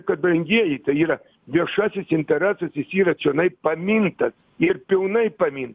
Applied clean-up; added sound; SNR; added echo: none; none; none; none.